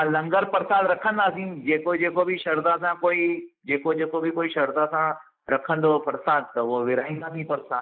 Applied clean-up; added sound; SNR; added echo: neural mask model Resemble Enhance denoiser.